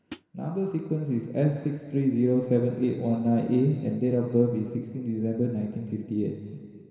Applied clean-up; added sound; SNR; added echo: none; Hi-hat; 15 dB; reverberation time 2.2 s.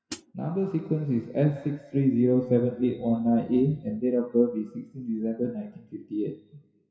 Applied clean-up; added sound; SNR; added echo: classical method WPE with log-MMSE.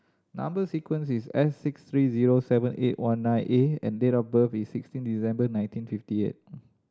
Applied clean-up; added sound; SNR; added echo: none; none; none; none.